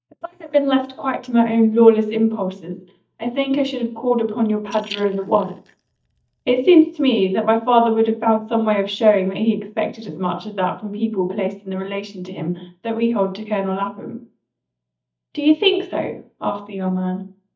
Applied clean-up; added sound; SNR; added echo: neural mask model DeepFilterNet 3.